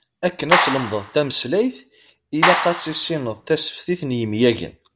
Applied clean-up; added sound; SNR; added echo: none; Clapping; 0 dB; none.